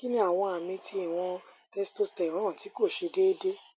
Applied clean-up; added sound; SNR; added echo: none; none; none; none.